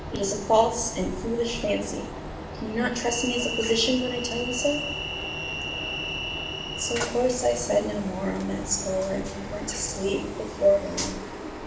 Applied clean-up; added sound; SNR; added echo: none; Train; 6 dB; reverberation time 1.0 s.